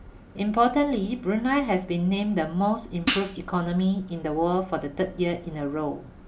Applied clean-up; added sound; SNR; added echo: none; Hi-hat; 3 dB; none.